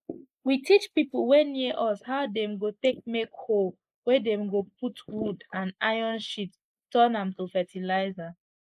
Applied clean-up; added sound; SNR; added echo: neural mask model Resemble Enhance denoiser.